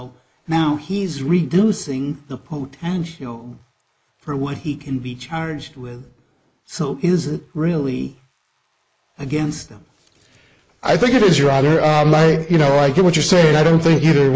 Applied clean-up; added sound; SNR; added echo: neural mask model Resemble Enhance denoiser.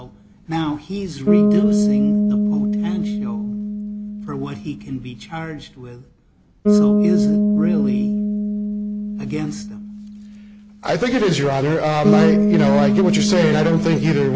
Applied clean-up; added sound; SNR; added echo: none; Bass guitar; -3 dB; none.